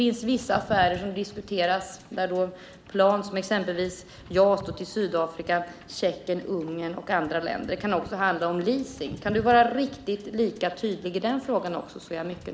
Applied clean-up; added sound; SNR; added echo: none; Wind / Boat, Water vehicle; 18 dB; none.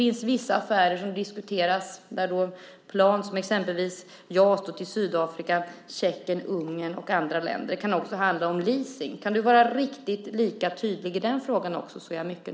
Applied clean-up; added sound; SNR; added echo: none; none; none; none.